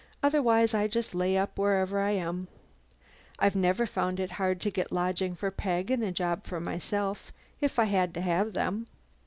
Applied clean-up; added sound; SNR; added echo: none; none; none; none.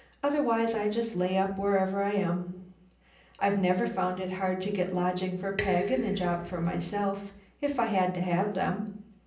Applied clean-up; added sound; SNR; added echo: none; Dishes, pots, and pans; 7 dB; reverberation time 0.6 s.